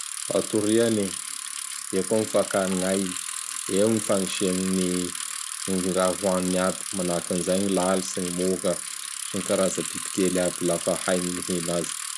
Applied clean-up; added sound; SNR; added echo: none; Bicycle; 4 dB; none.